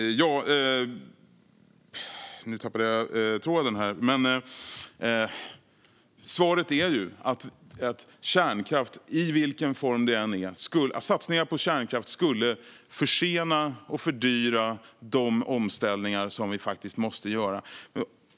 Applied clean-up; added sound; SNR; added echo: none; none; none; none.